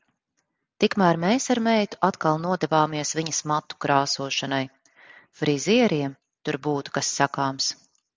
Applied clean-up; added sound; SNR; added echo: none; none; none; none.